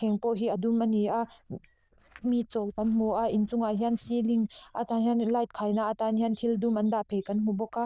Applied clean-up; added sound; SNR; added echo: neural diffusion model UNIVERSE++.